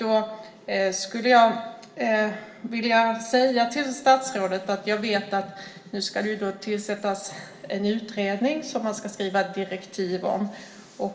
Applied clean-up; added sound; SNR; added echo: none; none; none; reverberation time 0.8 s.